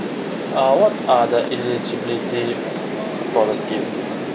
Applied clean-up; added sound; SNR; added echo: none; Rain; 4 dB; none.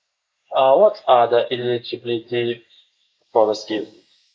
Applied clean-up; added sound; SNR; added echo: neural mask model Resemble Enhance denoiser.